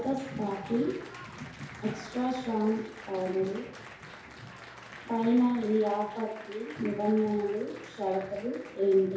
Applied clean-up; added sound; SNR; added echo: none; Applause; 17 dB; reverberation time 2.4 s.